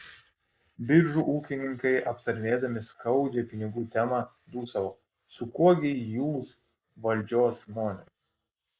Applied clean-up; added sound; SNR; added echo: neural mask model Resemble Enhance denoiser.